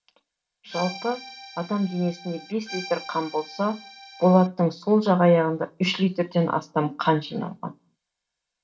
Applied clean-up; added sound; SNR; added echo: none; Accordion; 16 dB; reverberation time 0.2 s.